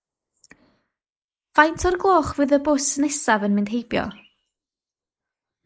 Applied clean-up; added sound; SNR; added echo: neural mask model Resemble Enhance denoiser.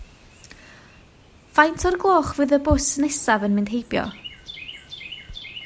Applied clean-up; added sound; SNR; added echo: none; Chirp, tweet; 20 dB; none.